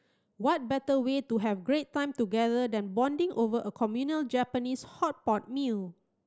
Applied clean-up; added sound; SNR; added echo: none; none; none; none.